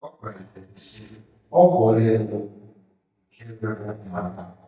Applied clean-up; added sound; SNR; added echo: neural mask model DeepFilterNet 3.